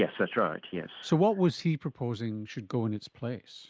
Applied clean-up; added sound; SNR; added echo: none; none; none; none.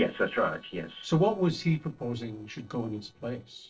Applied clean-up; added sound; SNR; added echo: neural separator model SepFormer DNS4.